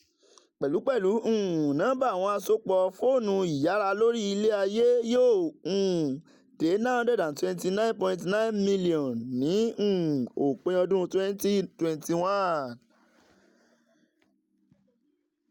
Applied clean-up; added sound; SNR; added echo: none; none; none; none.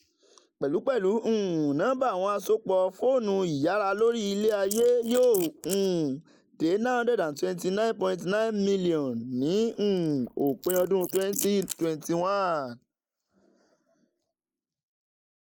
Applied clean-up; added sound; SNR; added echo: neural mask model Resemble Enhance denoiser.